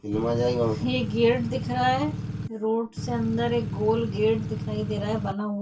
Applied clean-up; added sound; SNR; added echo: none; Engine / Truck / Car; 5 dB; reverberation time 0.2 s.